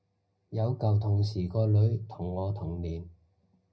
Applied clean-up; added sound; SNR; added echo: none; none; none; reverberation time 0.4 s.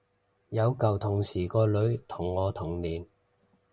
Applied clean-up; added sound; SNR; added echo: none; none; none; none.